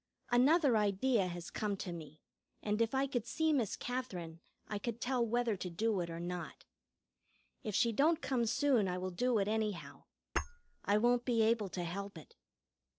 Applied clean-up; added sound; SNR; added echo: neural separator model SepFormer DNS4.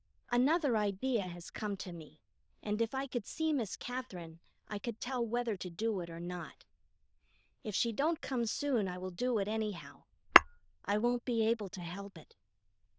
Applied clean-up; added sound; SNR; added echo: neural diffusion model UNIVERSE++.